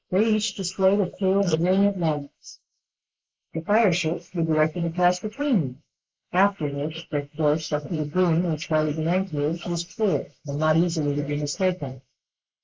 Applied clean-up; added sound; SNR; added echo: neural mask model Resemble Enhance denoiser.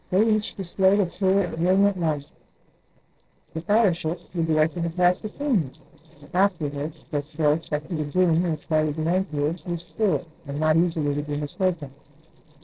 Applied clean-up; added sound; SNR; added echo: neural separator model SepFormer DNS4.